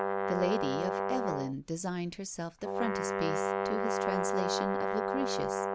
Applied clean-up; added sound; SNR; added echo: none; Brass instrument; -3 dB; none.